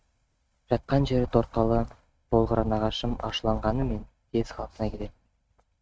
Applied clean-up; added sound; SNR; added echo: neural mask model RNNoise.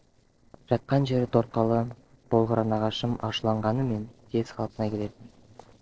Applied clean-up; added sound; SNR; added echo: neural separator model SepFormer DNS4.